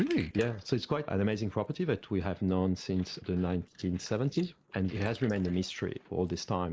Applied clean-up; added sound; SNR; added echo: neural mask model Resemble Enhance denoiser.